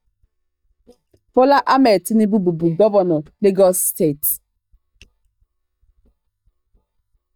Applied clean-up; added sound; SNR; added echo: neural mask model DeepFilterNet 3.